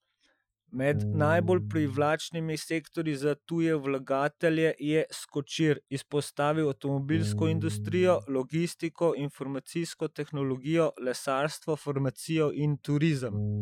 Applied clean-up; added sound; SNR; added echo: classical method Wiener filter.